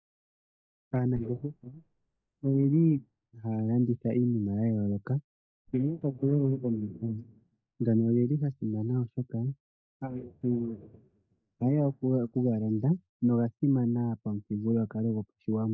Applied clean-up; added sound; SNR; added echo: neural mask model DeepFilterNet 3.